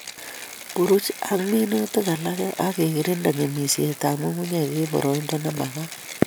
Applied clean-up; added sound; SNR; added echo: none; Mechanisms; 17 dB; none.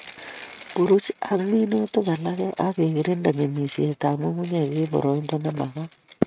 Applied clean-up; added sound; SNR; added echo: neural mask model RNNoise.